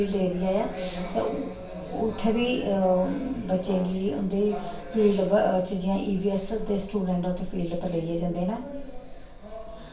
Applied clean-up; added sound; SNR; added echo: none; Brass instrument; 16 dB; reverberation time 0.3 s.